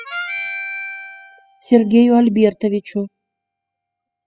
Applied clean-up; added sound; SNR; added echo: classical method spectral subtraction.